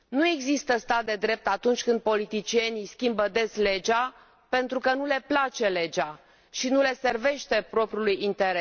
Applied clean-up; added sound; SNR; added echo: none; none; none; none.